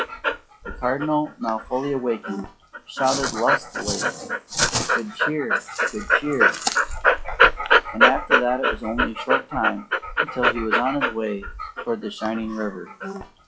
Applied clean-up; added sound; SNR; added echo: classical method log-MMSE.